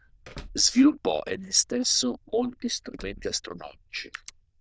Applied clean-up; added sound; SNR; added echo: neural diffusion model UNIVERSE++.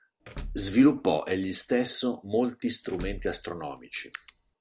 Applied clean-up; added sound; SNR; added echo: none; Door / Car; 15 dB; none.